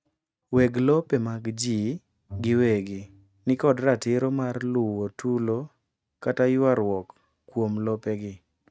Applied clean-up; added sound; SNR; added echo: neural mask model RNNoise.